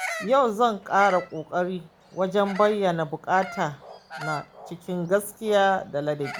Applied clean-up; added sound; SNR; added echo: none; Bird vocalization, bird call, bird song; 15 dB; none.